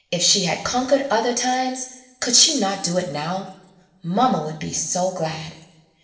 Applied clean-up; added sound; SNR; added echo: none; none; none; reverberation time 1.1 s.